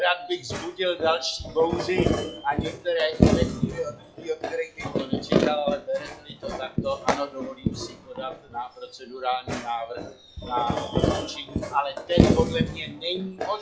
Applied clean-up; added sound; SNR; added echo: classical method WPE with log-MMSE.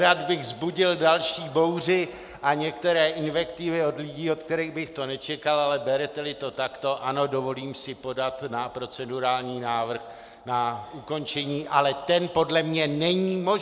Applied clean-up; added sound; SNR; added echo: none; none; none; none.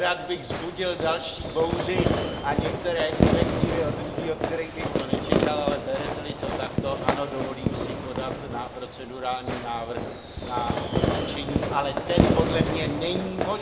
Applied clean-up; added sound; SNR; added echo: none; Fireworks; -3 dB; reverberation time 0.6 s.